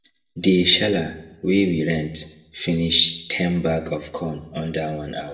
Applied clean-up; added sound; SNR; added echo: none; none; none; reverberation time 0.7 s.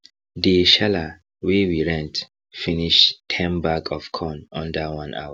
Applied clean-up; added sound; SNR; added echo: none; none; none; none.